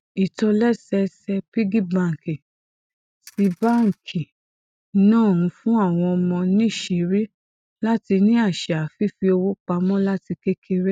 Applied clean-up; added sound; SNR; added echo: neural mask model RNNoise.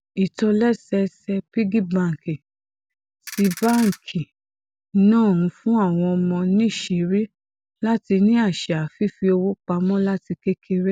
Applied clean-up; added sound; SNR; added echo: none; Ratchet, pawl; 14 dB; none.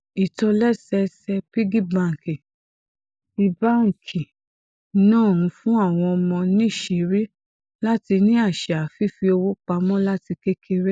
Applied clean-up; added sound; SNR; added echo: neural mask model Resemble Enhance denoiser.